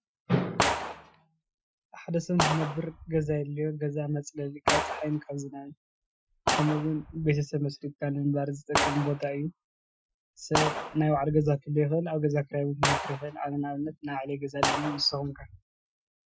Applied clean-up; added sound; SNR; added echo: classical method Wiener filter.